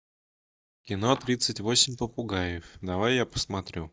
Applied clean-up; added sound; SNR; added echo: neural mask model DeepFilterNet 3.